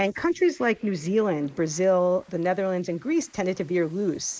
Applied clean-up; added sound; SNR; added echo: neural mask model Resemble Enhance denoiser.